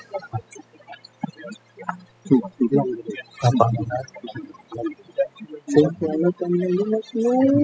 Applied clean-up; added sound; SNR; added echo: classical method spectral subtraction.